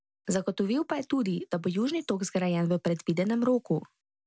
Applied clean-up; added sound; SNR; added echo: none; none; none; none.